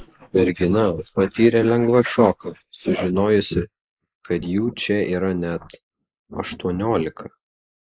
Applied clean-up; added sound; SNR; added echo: neural mask model Resemble Enhance denoiser.